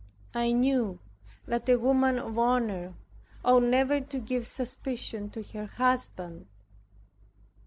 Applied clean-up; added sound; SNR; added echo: none; none; none; none.